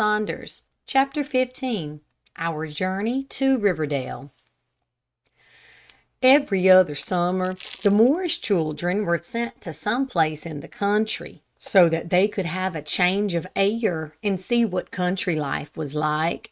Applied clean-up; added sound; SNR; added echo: neural mask model RNNoise.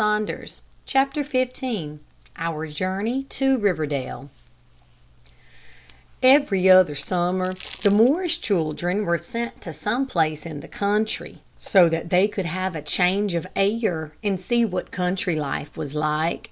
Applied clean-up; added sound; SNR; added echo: none; Crumpling, crinkling; 18 dB; none.